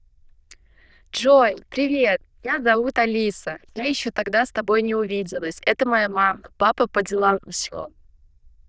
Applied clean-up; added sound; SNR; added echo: neural diffusion model UNIVERSE++.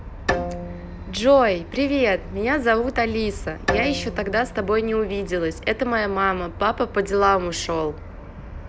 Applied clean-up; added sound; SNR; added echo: none; Bowed string instrument; 10 dB; none.